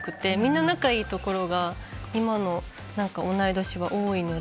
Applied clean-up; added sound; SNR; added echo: none; none; none; none.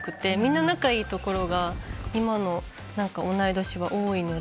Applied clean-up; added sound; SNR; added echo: none; Wind; 10 dB; none.